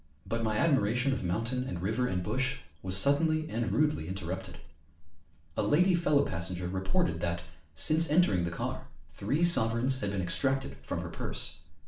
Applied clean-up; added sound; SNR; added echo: none; none; none; reverberation time 0.4 s.